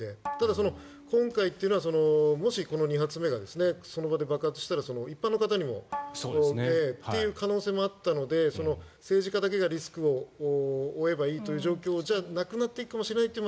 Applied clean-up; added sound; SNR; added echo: none; Bowed string instrument; 14 dB; none.